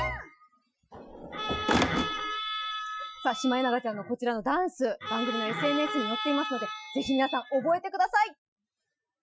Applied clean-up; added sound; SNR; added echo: classical method Wiener filter.